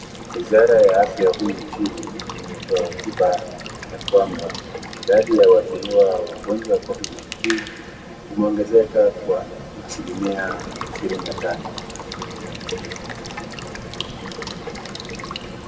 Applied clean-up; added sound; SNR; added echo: none; Water tap, faucet / Water / Liquid; 13 dB; reverberation time 1.3 s.